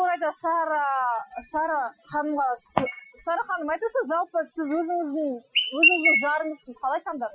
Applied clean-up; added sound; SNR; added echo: classical method Wiener filter.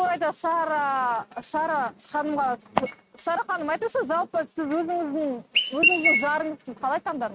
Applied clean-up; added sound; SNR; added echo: neural mask model RNNoise.